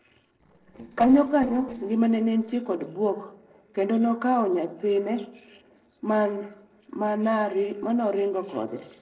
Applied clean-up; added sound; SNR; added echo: neural separator model SepFormer DNS4.